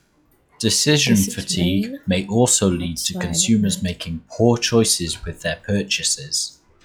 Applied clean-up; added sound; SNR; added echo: classical method log-MMSE.